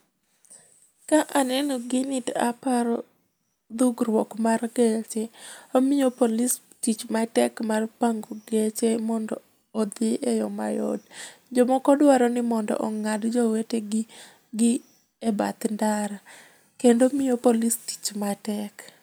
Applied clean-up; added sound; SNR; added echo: none; none; none; none.